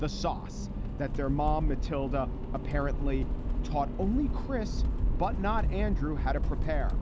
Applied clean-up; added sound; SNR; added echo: none; Accelerating, revving, vroom; -4 dB; none.